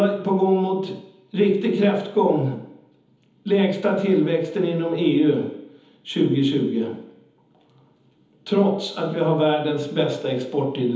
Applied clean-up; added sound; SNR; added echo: none; none; none; reverberation time 1.3 s.